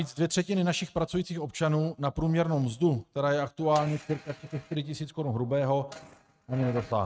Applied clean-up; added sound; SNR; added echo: neural mask model RNNoise.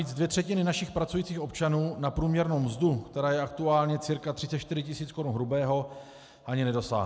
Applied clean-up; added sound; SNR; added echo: none; none; none; none.